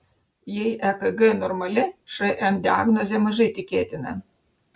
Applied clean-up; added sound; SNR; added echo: none; none; none; none.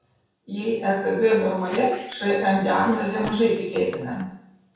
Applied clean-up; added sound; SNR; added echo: none; Squeak; 18 dB; reverberation time 0.7 s.